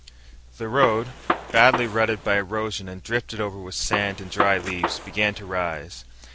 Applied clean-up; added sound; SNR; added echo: none; Gunshot, gunfire; 5 dB; none.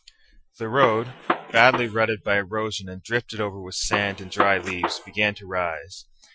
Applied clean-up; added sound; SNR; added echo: classical method Wiener filter.